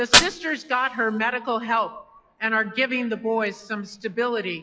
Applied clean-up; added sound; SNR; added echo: classical method log-MMSE.